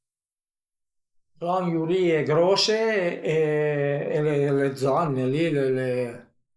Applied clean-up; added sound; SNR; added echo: neural mask model Resemble Enhance denoiser.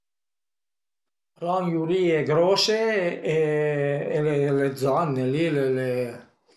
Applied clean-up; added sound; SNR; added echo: none; none; none; none.